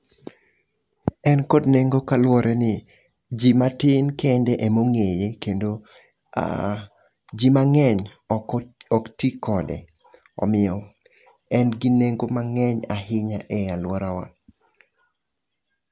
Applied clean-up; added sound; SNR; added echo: none; none; none; none.